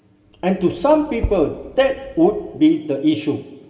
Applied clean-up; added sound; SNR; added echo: none; Tap; 13 dB; reverberation time 1.7 s.